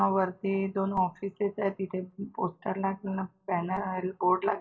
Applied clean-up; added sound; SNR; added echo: none; none; none; reverberation time 0.2 s.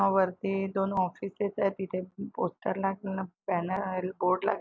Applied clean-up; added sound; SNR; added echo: none; none; none; none.